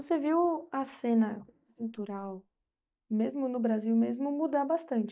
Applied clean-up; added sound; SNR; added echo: neural mask model DeepFilterNet 3.